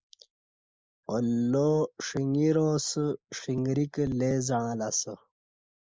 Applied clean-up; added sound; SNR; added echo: neural mask model Resemble Enhance denoiser.